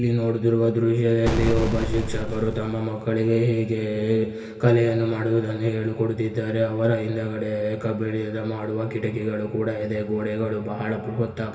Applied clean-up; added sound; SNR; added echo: none; Boom; 2 dB; reverberation time 2.5 s.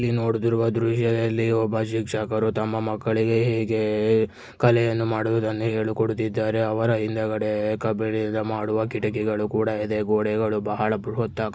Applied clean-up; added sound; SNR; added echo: none; none; none; none.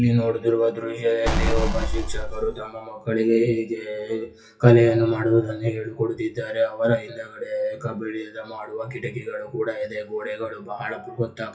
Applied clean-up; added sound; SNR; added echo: classical method WPE with log-MMSE.